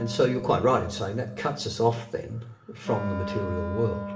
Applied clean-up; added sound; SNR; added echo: none; Wind instrument, woodwind instrument; 9 dB; reverberation time 0.7 s.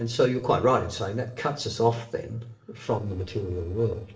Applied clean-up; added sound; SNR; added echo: neural separator model SepFormer DNS4.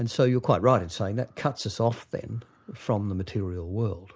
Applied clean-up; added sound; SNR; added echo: none; none; none; none.